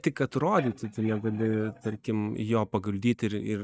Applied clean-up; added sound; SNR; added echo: neural mask model DeepFilterNet 3.